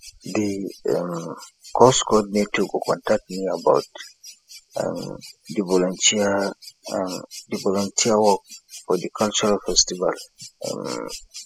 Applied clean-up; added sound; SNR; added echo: classical method spectral subtraction.